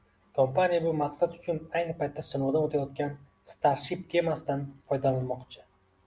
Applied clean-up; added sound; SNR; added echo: none; none; none; none.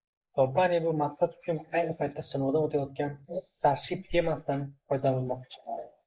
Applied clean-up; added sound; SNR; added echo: neural mask model Resemble Enhance denoiser.